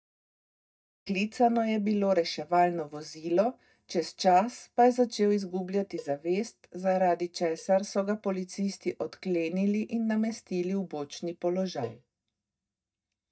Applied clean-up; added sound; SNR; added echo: neural mask model DeepFilterNet 3.